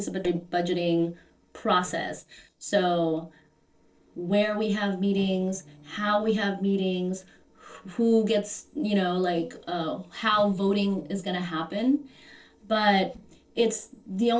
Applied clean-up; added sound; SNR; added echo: neural separator model SepFormer DNS4.